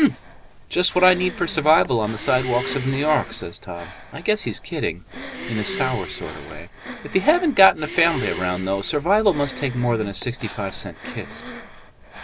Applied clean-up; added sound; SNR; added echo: none; Breathing + Breathing; 12 dB; none.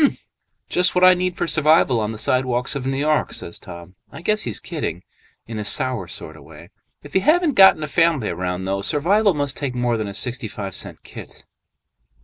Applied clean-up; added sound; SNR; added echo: none; none; none; none.